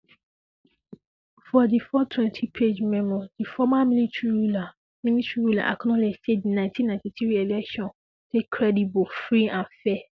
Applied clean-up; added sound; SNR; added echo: none; none; none; none.